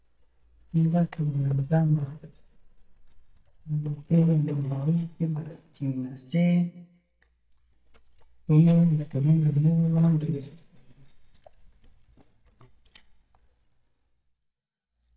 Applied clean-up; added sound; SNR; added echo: neural mask model DeepFilterNet 3.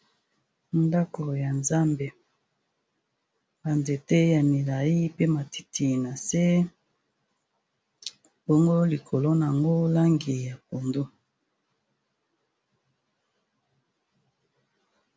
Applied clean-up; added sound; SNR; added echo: none; none; none; none.